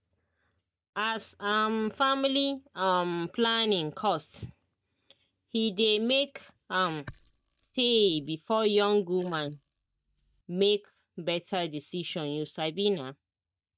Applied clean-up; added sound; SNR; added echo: neural mask model DeepFilterNet 3.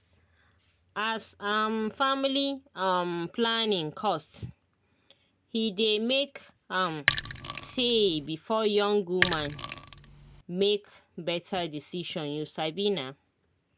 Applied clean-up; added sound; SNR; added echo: none; Sink (filling or washing); 3 dB; none.